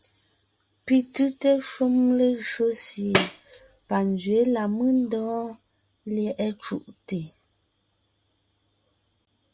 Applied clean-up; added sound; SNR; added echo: none; Tambourine; -1 dB; none.